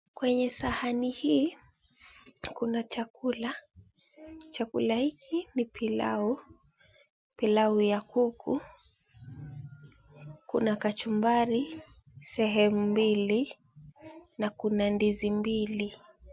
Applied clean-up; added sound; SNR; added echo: none; none; none; none.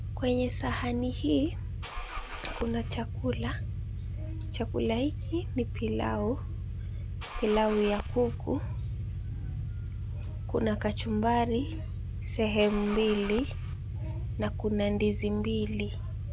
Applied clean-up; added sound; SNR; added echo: none; Engine starting / Car; 4 dB; none.